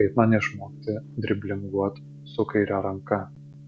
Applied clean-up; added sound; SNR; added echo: none; Gong; 16 dB; none.